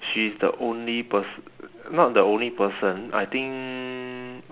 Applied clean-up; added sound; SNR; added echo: none; none; none; none.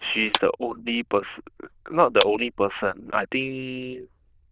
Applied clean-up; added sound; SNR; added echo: neural diffusion model UNIVERSE++.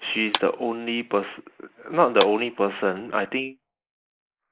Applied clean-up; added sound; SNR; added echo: neural mask model Resemble Enhance denoiser.